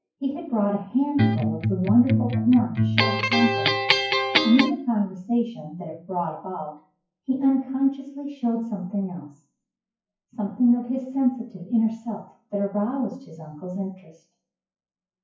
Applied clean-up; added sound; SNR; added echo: classical method WPE with log-MMSE.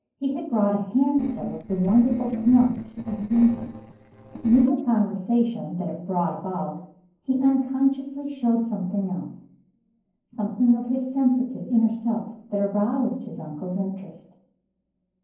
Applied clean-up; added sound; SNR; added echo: neural separator model SepFormer DNS4.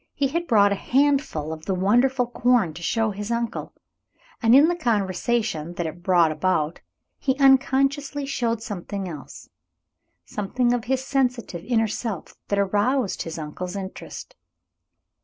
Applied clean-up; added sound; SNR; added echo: none; none; none; none.